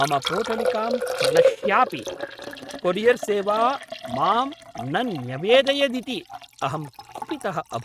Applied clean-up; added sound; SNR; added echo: neural mask model RNNoise.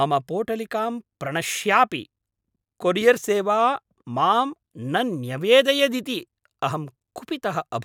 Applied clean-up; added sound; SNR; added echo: none; none; none; none.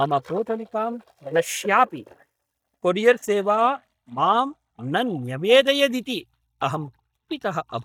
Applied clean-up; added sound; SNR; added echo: neural mask model DeepFilterNet 3.